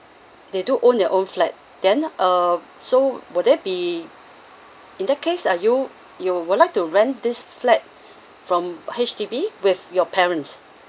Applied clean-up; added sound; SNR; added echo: none; none; none; none.